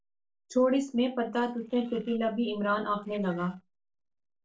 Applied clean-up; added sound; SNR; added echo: neural separator model SepFormer DNS4.